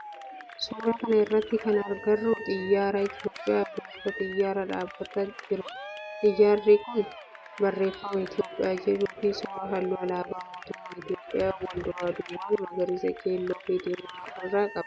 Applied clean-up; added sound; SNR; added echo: none; Cheering; 15 dB; none.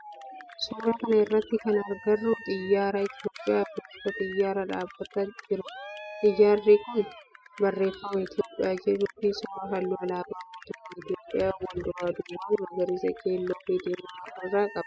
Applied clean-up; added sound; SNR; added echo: classical method spectral subtraction.